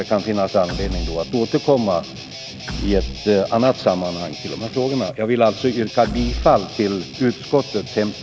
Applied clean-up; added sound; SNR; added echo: none; Guitar + Door / Wood; 10 dB; none.